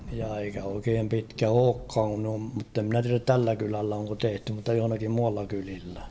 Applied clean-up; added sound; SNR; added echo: none; Thunder / Rain; 18 dB; reverberation time 0.4 s.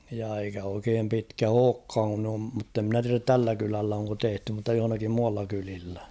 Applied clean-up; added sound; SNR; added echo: none; none; none; none.